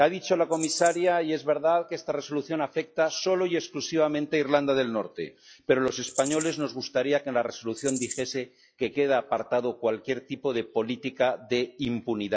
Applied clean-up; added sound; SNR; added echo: classical method log-MMSE.